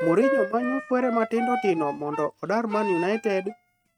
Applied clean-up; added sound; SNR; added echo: neural mask model RNNoise.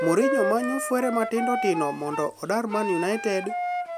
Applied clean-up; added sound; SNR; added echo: none; Wind instrument, woodwind instrument; 4 dB; none.